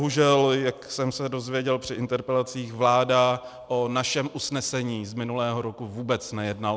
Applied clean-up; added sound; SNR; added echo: none; none; none; none.